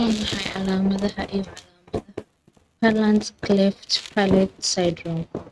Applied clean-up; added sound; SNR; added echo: neural mask model RNNoise.